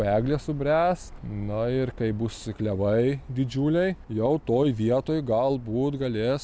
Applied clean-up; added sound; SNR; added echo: none; none; none; none.